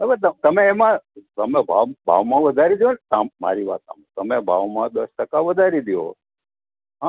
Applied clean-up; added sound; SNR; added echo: none; none; none; none.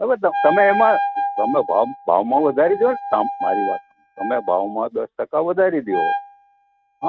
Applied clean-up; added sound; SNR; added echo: neural mask model RNNoise.